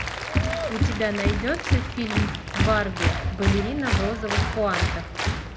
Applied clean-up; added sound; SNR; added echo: none; Applause; -3 dB; none.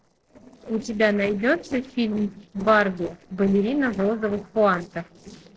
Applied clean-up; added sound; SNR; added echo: neural separator model SepFormer DNS4.